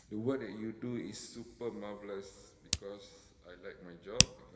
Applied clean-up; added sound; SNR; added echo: none; Hands; -3 dB; reverberation time 2.2 s.